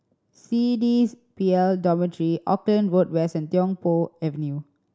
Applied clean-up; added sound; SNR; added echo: none; none; none; none.